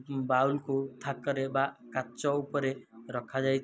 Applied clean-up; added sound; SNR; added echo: none; none; none; none.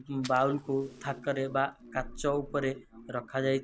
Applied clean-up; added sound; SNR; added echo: none; Fire; 19 dB; none.